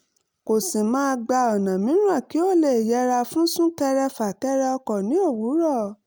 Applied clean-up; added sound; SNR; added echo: none; none; none; none.